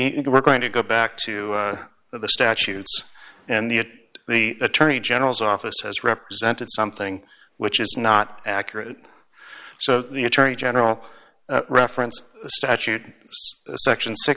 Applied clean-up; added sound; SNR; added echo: none; none; none; none.